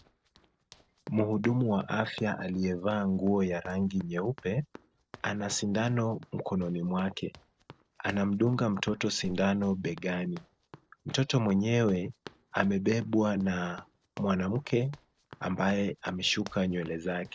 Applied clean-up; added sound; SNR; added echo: neural separator model SepFormer DNS4.